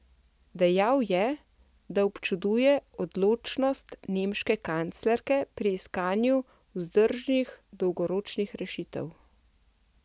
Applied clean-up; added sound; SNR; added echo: none; none; none; none.